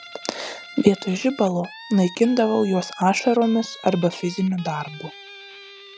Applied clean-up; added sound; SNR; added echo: none; Guitar; 19 dB; none.